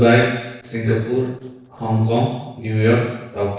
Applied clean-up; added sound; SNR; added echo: neural separator model SepFormer DNS4.